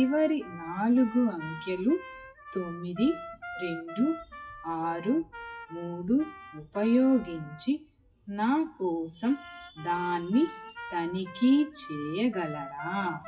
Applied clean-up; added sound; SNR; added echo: classical method WPE with log-MMSE.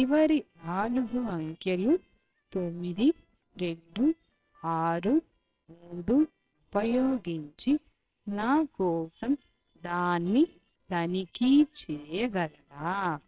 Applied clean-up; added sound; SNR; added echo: neural separator model SepFormer WHAMR!.